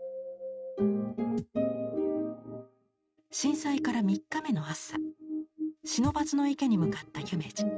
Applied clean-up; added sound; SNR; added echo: neural mask model RNNoise.